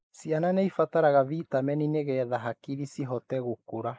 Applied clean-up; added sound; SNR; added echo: neural mask model Resemble Enhance denoiser.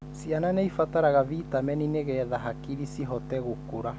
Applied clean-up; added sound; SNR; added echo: none; none; none; none.